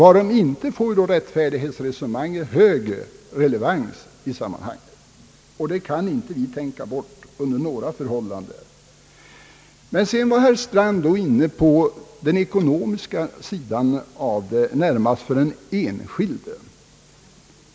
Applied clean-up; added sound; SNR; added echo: none; none; none; none.